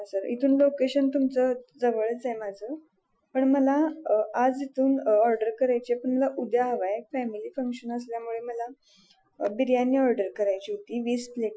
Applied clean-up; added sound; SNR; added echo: classical method Wiener filter.